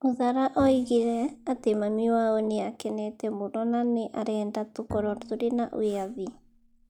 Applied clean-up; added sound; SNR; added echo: none; Bowed string instrument; 18 dB; none.